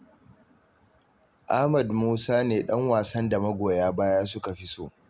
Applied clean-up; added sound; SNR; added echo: none; none; none; none.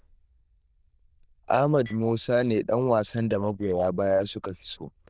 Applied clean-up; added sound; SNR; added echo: neural diffusion model UNIVERSE++.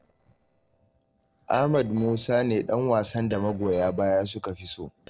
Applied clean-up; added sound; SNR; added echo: neural separator model SepFormer DNS4.